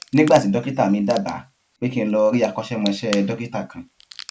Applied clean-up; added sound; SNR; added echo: none; Crack / Crackle; 18 dB; none.